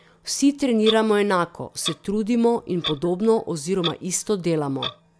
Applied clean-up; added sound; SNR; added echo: none; Clock; 14 dB; none.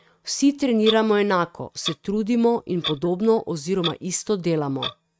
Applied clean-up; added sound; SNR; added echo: neural mask model RNNoise.